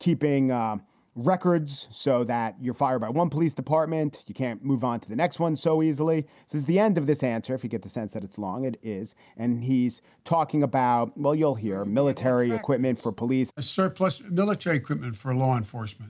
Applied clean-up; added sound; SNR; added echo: none; none; none; none.